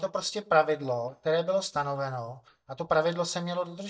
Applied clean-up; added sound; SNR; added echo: neural mask model DeepFilterNet 3.